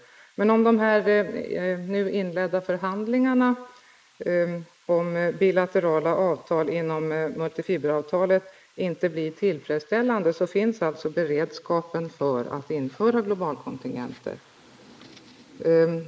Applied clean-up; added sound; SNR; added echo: neural mask model Resemble Enhance denoiser.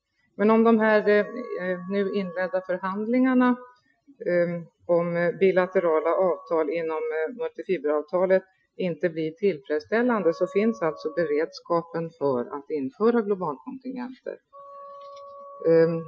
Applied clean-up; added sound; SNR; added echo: classical method Wiener filter.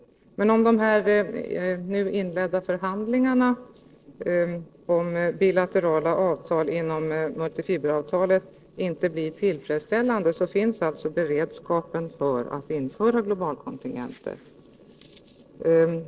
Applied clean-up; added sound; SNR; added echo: neural separator model SepFormer DNS4.